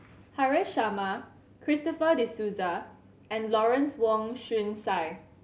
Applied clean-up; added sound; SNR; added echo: none; none; none; none.